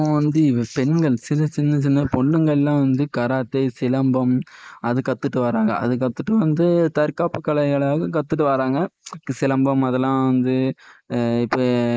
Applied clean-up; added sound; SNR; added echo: neural mask model Resemble Enhance denoiser.